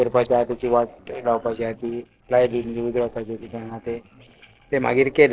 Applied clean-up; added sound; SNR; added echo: neural separator model SepFormer DNS4.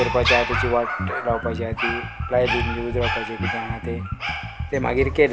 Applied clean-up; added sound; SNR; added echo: none; Bass guitar + Dog; 2 dB; none.